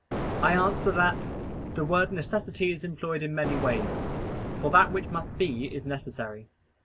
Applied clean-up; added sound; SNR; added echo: none; Explosion; 5 dB; none.